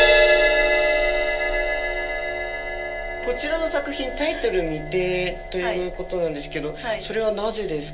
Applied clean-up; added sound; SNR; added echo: none; Crash cymbal; -4 dB; reverberation time 0.2 s.